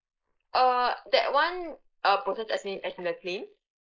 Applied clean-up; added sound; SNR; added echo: neural mask model Resemble Enhance denoiser.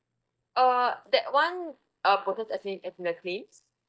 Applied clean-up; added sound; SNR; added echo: neural mask model DeepFilterNet 3.